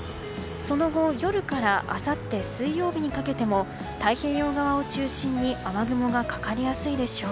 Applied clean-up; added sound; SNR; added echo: none; none; none; none.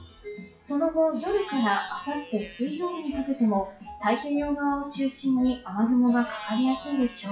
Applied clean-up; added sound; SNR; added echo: classical method WPE with log-MMSE.